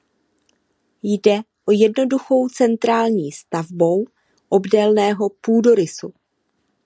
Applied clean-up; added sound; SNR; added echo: none; none; none; none.